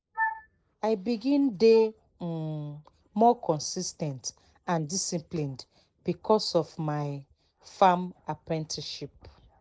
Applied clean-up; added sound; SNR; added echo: neural mask model Resemble Enhance denoiser.